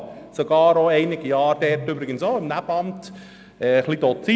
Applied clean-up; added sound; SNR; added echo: none; none; none; none.